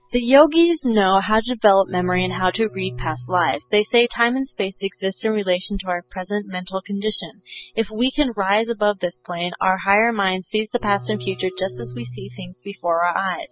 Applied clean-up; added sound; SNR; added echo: classical method spectral subtraction.